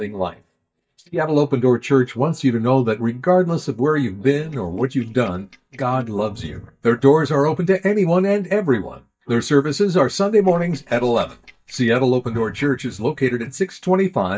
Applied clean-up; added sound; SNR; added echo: neural mask model DeepFilterNet 3.